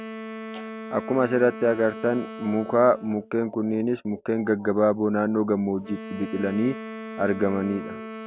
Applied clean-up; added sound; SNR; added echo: none; Wind instrument, woodwind instrument; 13 dB; none.